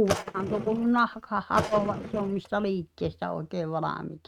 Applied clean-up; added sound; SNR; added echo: neural mask model RNNoise.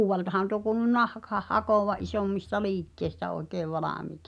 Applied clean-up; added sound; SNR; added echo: none; none; none; none.